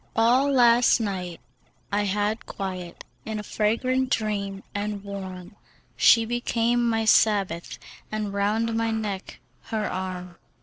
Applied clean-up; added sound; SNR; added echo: neural separator model SepFormer DNS4.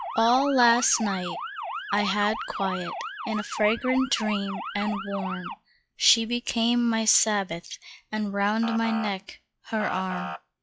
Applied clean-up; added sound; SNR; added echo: classical method log-MMSE.